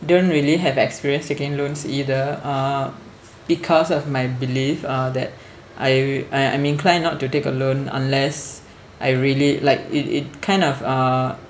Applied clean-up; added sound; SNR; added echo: none; none; none; none.